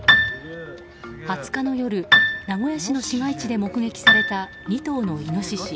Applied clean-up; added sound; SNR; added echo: none; Piano; -3 dB; none.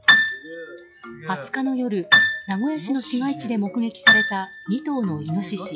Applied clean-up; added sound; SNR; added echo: classical method log-MMSE.